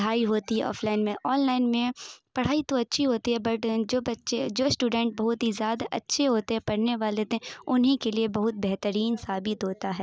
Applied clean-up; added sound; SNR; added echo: none; none; none; none.